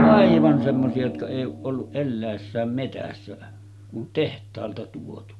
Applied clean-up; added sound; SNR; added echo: none; Drum; 1 dB; none.